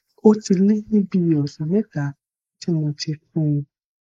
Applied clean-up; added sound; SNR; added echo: neural mask model Resemble Enhance denoiser.